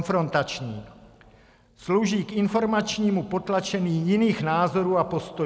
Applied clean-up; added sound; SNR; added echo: none; none; none; none.